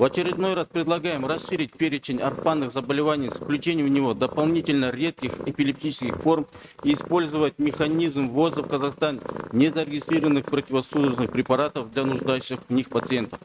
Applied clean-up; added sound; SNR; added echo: neural mask model RNNoise.